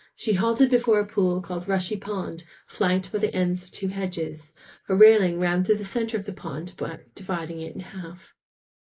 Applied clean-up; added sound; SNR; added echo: neural mask model Resemble Enhance denoiser.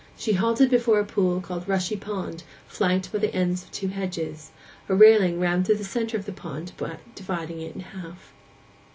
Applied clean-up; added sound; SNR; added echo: none; none; none; none.